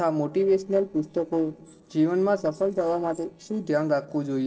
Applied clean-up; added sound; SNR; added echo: neural separator model SepFormer DNS4.